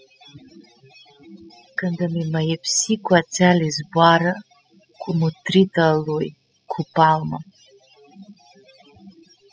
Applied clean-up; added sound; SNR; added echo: classical method spectral subtraction.